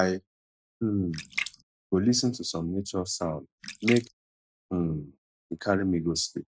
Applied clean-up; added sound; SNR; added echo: classical method spectral subtraction.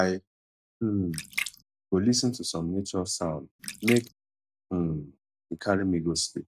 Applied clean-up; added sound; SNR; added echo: none; Splash, splatter; 11 dB; none.